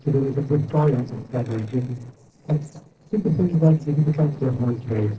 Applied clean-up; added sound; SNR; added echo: neural separator model SepFormer DNS4.